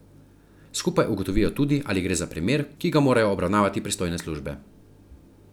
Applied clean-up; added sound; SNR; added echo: none; none; none; none.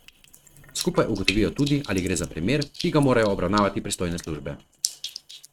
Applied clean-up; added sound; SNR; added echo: neural mask model RNNoise.